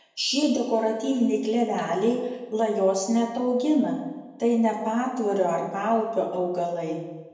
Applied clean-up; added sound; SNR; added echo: none; none; none; reverberation time 0.9 s.